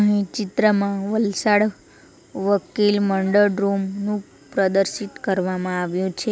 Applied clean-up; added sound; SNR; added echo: none; none; none; none.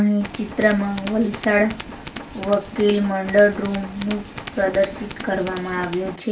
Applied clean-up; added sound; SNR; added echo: none; Tools; 10 dB; reverberation time 0.3 s.